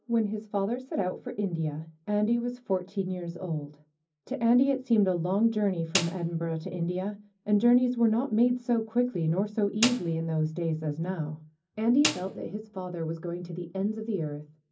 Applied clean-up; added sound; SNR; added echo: none; Snare drum; 9 dB; reverberation time 0.4 s.